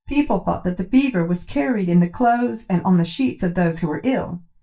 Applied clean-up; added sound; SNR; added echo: neural mask model DeepFilterNet 3.